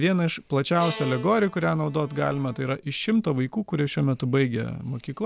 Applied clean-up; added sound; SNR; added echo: none; Bowed string instrument; 15 dB; none.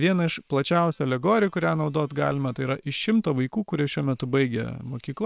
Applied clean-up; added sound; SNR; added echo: neural separator model SepFormer WHAM!.